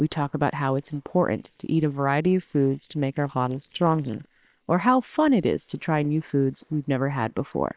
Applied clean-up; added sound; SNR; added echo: neural separator model SepFormer WHAM!.